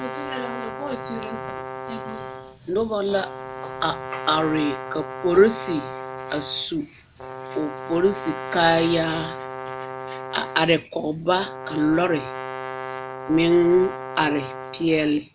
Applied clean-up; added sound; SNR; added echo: none; Brass instrument; 10 dB; none.